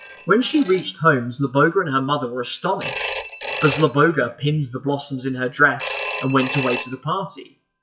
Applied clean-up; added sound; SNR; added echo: classical method WPE with log-MMSE.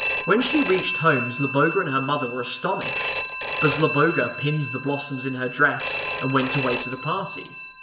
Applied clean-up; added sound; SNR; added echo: none; Telephone; -4 dB; reverberation time 0.7 s.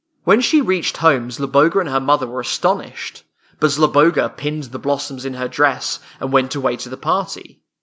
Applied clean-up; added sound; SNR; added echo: none; none; none; none.